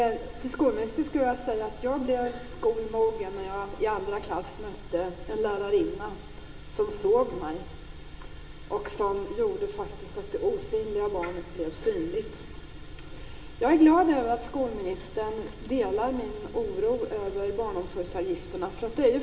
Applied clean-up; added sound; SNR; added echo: none; none; none; reverberation time 2.2 s.